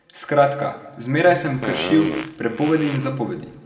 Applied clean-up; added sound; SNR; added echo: none; Fart; 10 dB; reverberation time 1.4 s.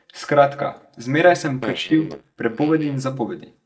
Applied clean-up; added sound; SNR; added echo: neural mask model DeepFilterNet 3.